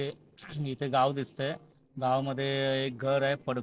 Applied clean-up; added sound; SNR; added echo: neural separator model SepFormer DNS4.